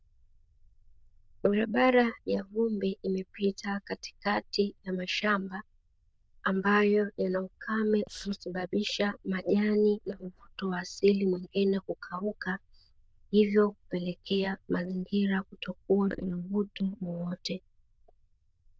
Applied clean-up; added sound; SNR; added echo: neural diffusion model UNIVERSE++.